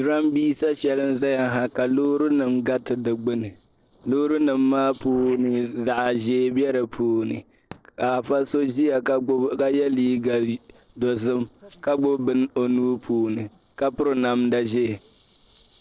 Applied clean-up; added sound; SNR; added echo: neural separator model SepFormer DNS4.